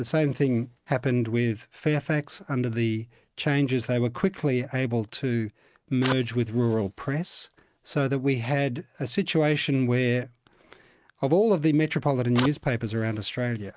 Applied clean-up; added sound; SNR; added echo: neural mask model RNNoise.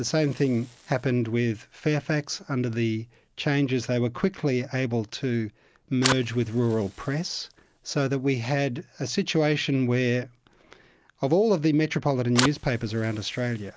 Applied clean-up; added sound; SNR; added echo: none; Fire; 14 dB; none.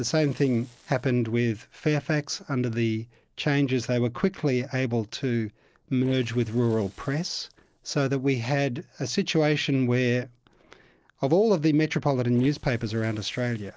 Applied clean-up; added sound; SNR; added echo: neural separator model SepFormer DNS4.